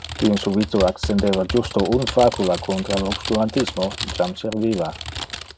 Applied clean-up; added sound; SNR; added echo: none; Typing; 9 dB; none.